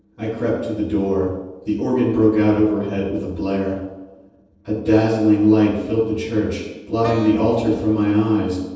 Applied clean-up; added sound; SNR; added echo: neural separator model SepFormer DNS4.